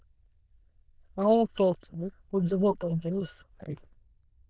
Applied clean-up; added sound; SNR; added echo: neural diffusion model UNIVERSE++.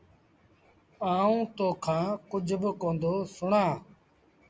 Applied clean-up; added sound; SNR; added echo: none; none; none; none.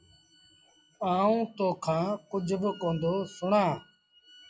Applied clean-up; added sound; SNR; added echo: classical method log-MMSE.